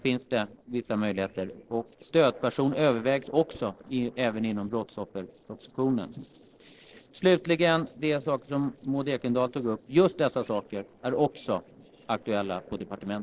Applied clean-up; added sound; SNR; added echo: neural separator model SepFormer DNS4.